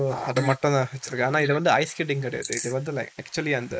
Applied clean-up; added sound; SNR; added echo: neural mask model Resemble Enhance denoiser.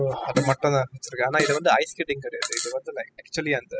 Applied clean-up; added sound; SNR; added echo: classical method spectral subtraction.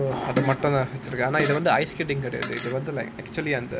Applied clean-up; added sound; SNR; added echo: none; Fart; 7 dB; none.